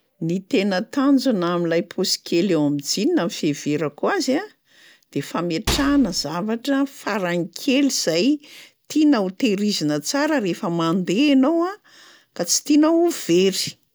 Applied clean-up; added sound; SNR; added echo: none; Microwave oven; 6 dB; none.